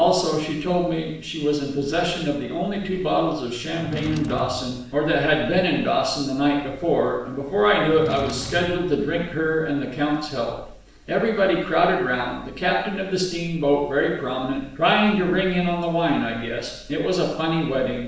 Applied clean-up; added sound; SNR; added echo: none; Drawer open or close; 12 dB; reverberation time 0.6 s.